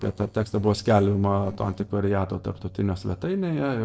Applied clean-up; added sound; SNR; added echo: neural separator model SepFormer DNS4.